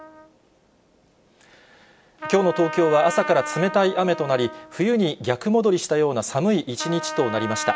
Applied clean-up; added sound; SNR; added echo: none; Trumpet; 12 dB; none.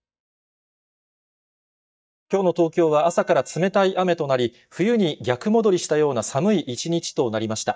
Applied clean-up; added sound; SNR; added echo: neural mask model DeepFilterNet 3.